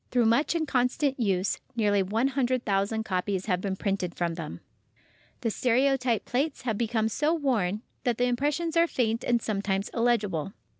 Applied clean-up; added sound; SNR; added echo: none; none; none; none.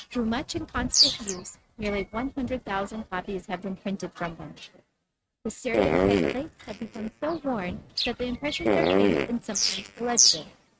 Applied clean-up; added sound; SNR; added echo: neural mask model RNNoise.